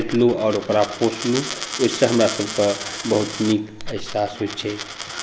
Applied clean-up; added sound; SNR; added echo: none; Coin (dropping); 10 dB; none.